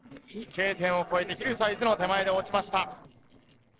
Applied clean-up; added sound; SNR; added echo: neural separator model SepFormer DNS4.